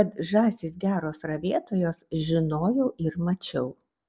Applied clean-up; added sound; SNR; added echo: none; none; none; none.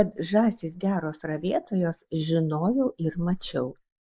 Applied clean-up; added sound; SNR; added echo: neural mask model Resemble Enhance denoiser.